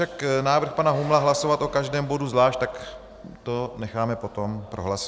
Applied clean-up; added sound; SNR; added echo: none; none; none; none.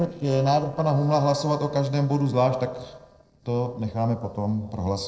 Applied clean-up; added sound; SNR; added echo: neural separator model SepFormer DNS4.